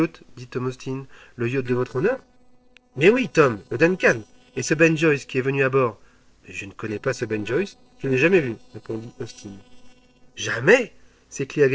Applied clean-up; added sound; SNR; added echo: neural separator model SepFormer DNS4.